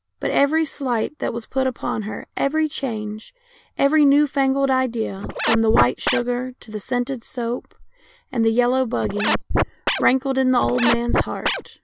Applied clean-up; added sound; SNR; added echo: none; Scratching (performance technique); 1 dB; none.